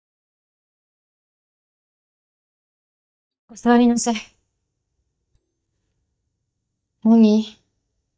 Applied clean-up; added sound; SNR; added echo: neural mask model DeepFilterNet 3.